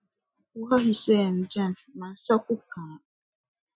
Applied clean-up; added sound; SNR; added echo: classical method Wiener filter.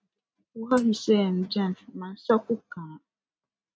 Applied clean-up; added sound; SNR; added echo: neural mask model RNNoise.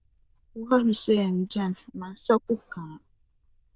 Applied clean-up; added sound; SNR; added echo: neural diffusion model UNIVERSE++.